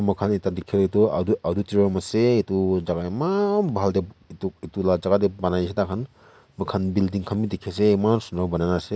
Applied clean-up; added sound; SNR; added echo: none; none; none; none.